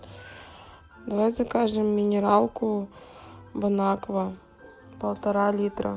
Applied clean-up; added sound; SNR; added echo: none; none; none; none.